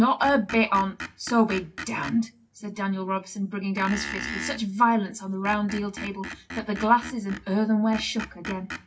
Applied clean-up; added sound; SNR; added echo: none; Screech; 13 dB; reverberation time 0.2 s.